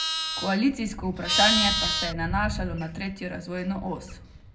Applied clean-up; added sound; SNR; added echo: none; Livestock, farm animals, working animals; 1 dB; reverberation time 0.3 s.